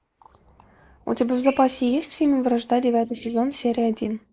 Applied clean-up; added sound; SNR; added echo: neural mask model Resemble Enhance denoiser.